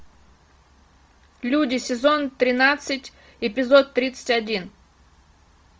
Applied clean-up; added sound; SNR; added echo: none; none; none; none.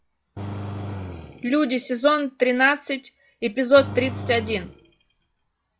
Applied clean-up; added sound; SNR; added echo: classical method log-MMSE.